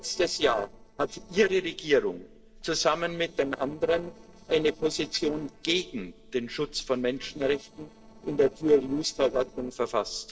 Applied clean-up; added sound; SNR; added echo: neural separator model SepFormer DNS4.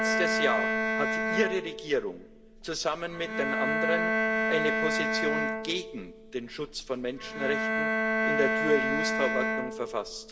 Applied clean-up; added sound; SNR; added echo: none; Bowed string instrument; -3 dB; reverberation time 1.1 s.